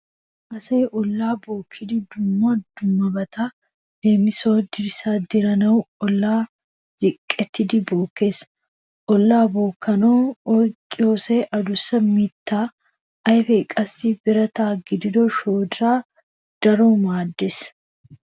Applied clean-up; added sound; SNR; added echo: none; none; none; none.